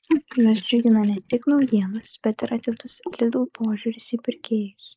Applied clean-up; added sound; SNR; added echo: neural mask model Resemble Enhance denoiser.